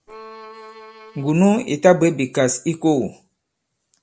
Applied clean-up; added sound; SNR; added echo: neural separator model SepFormer DNS4.